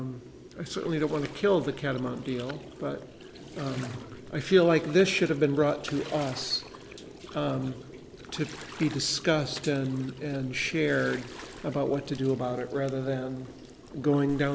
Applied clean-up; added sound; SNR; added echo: none; Gurgling; 16 dB; none.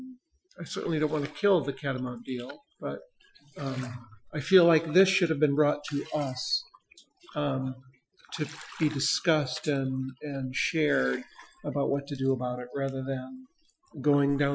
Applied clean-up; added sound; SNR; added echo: classical method Wiener filter.